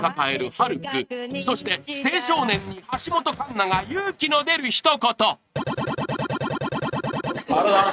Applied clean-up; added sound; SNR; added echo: neural mask model RNNoise.